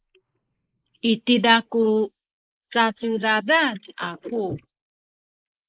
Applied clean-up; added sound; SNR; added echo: neural mask model Resemble Enhance denoiser.